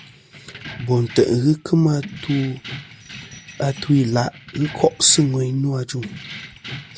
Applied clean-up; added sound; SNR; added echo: none; Keys jangling; 16 dB; none.